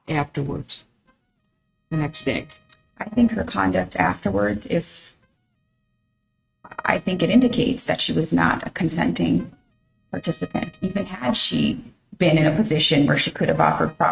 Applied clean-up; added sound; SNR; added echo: neural mask model RNNoise.